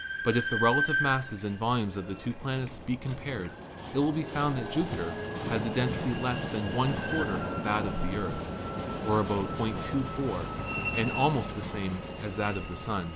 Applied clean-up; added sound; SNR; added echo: none; Train; 3 dB; none.